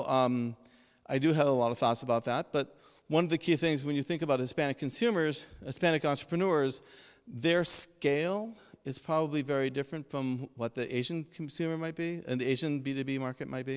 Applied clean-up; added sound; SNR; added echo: none; none; none; none.